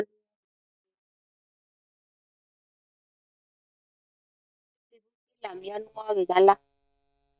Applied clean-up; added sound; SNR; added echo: neural mask model DeepFilterNet 3.